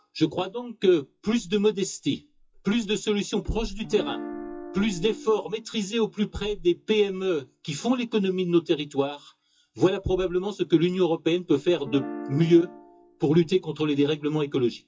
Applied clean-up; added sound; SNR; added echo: classical method WPE with log-MMSE.